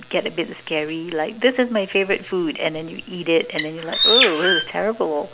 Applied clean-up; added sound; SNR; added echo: none; Bird; -2 dB; none.